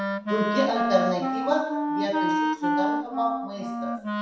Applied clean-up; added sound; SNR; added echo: none; Wind instrument, woodwind instrument; -1 dB; reverberation time 0.7 s.